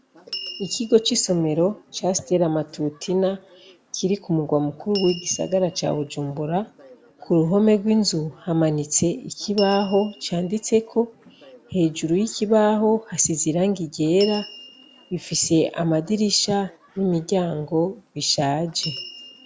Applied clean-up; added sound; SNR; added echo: none; Door / Bell; 19 dB; none.